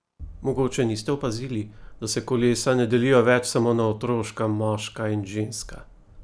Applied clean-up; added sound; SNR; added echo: none; none; none; none.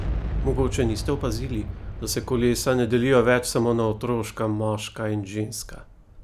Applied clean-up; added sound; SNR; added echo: none; Boom; 8 dB; none.